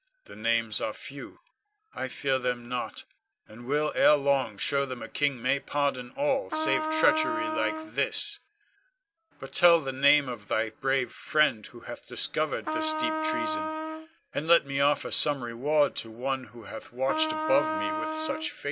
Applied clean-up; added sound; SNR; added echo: none; Trumpet; 3 dB; none.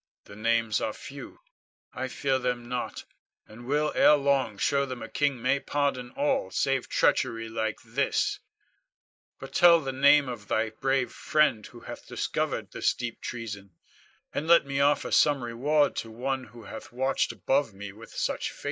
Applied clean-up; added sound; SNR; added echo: neural mask model Resemble Enhance denoiser.